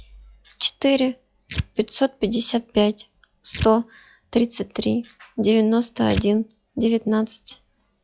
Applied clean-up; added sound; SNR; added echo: classical method log-MMSE.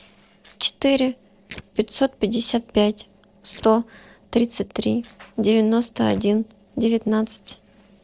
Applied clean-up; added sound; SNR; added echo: neural separator model SepFormer DNS4.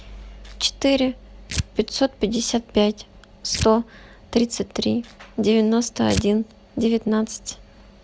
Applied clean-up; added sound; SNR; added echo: none; Tearing; 12 dB; none.